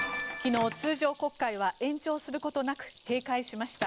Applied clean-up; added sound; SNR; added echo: none; Microwave oven + Stream; 12 dB; none.